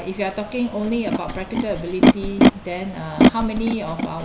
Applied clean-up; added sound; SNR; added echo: none; Animal; -5 dB; none.